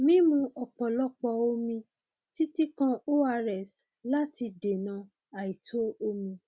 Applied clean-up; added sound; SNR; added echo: none; none; none; none.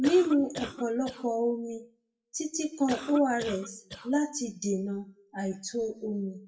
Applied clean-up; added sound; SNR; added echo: classical method WPE with log-MMSE.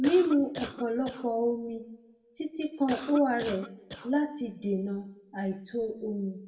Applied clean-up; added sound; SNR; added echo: none; Cough; 11 dB; reverberation time 0.5 s.